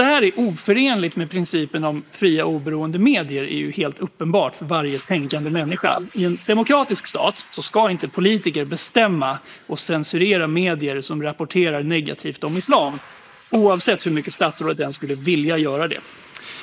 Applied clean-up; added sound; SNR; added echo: neural mask model Resemble Enhance denoiser.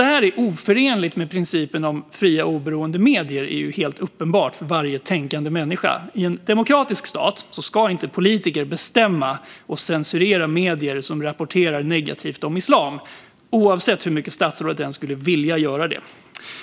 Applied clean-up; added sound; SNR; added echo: none; none; none; none.